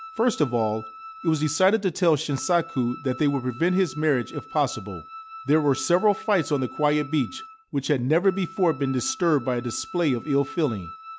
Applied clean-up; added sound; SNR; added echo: none; Wind instrument, woodwind instrument; 17 dB; none.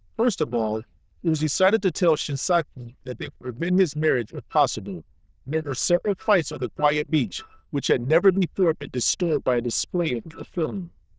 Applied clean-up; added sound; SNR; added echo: neural diffusion model UNIVERSE++.